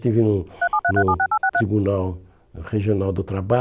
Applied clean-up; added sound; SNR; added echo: none; Telephone; -2 dB; none.